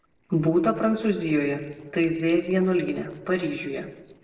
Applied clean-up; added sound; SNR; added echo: neural separator model SepFormer DNS4.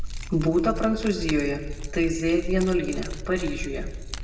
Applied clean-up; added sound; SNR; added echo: none; Keys jangling; 6 dB; reverberation time 1.2 s.